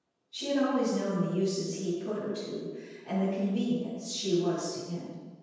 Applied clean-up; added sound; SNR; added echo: none; none; none; reverberation time 1.2 s.